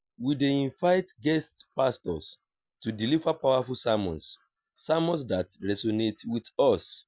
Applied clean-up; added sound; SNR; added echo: none; none; none; none.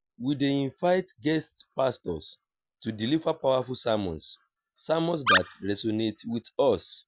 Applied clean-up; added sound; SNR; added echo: none; Animal; -1 dB; none.